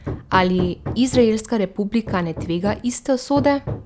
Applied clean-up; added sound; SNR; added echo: none; Hammer; 10 dB; none.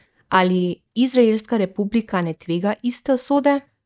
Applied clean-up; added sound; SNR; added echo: neural mask model DeepFilterNet 3.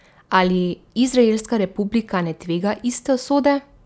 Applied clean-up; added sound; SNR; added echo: none; none; none; none.